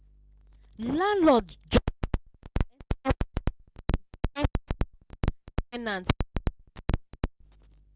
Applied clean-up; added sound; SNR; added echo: none; none; none; none.